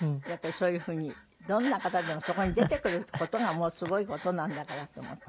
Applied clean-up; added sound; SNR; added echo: none; Breathing; 8 dB; none.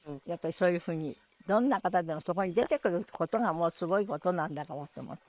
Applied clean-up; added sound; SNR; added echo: neural separator model SepFormer WHAM!.